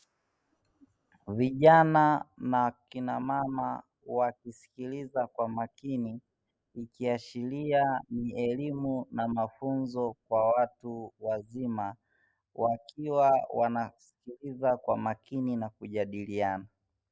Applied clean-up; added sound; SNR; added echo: none; none; none; none.